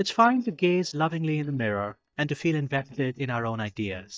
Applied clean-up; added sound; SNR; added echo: neural mask model DeepFilterNet 3.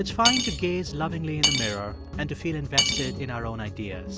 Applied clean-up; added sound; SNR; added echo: none; Cutlery, silverware / Dishes, pots, and pans; 0 dB; none.